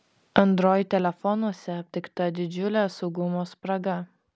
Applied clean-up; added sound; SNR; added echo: none; none; none; none.